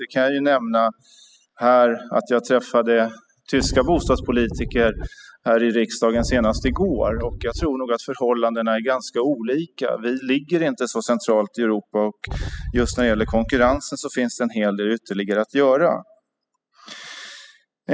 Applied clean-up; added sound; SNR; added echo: classical method spectral subtraction.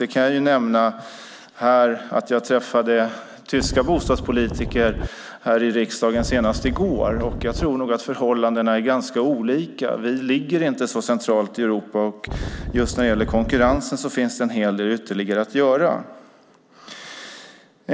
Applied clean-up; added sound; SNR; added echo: none; Wind; 6 dB; none.